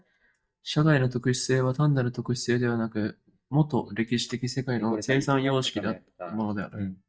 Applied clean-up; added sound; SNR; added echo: neural mask model DeepFilterNet 3.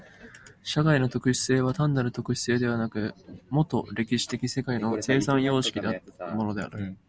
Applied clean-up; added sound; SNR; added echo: none; none; none; none.